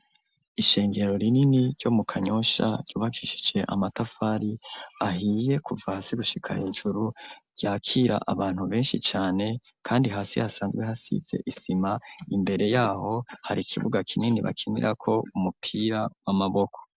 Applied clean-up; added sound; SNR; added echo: none; none; none; none.